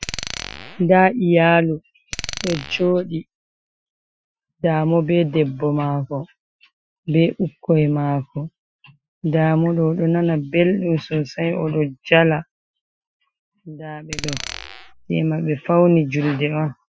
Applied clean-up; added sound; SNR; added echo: classical method Wiener filter.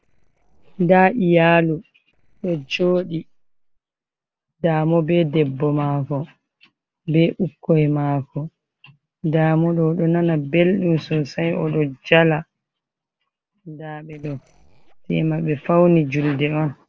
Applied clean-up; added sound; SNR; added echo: neural separator model SepFormer DNS4.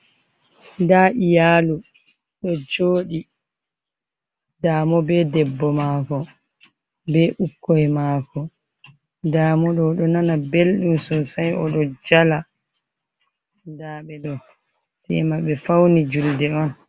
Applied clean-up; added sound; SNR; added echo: none; none; none; none.